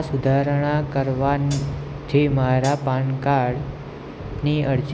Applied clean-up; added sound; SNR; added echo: none; Hi-hat; 18 dB; none.